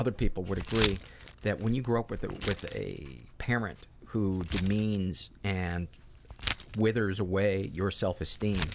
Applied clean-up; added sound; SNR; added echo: none; Keys jangling; 4 dB; none.